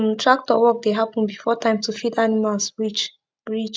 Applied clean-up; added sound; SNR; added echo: none; none; none; none.